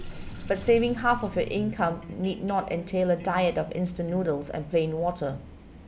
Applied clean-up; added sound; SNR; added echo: none; Sink (filling or washing) / Water + Electric guitar; 13 dB; none.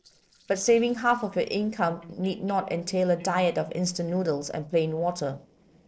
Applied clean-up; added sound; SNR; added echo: neural separator model SepFormer DNS4.